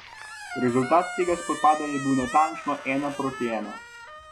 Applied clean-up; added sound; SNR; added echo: none; Squeak; 12 dB; none.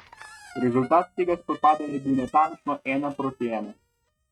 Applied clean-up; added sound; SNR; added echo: neural mask model RNNoise.